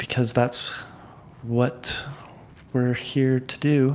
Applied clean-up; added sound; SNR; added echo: none; none; none; none.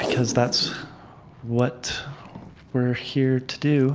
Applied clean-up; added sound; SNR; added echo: none; Packing tape, duct tape; 12 dB; none.